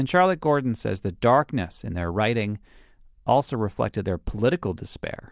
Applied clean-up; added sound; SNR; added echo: none; none; none; none.